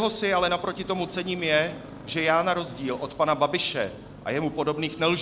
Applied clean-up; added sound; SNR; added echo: none; Motorcycle; 19 dB; none.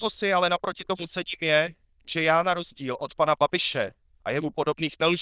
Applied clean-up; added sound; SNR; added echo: neural diffusion model UNIVERSE++.